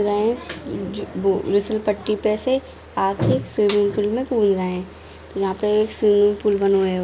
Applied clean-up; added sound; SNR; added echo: none; none; none; none.